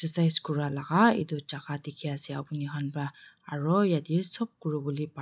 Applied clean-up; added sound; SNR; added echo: none; none; none; none.